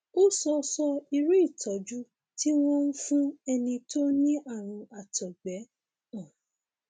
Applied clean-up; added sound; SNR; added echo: none; none; none; none.